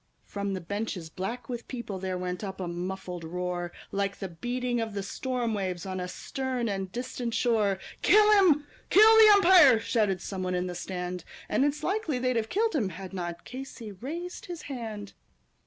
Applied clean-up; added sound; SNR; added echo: none; none; none; none.